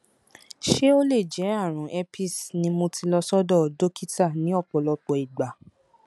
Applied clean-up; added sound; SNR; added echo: none; none; none; none.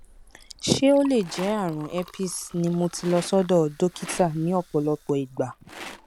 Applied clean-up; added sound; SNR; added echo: none; Liquid + Rattle; 19 dB; none.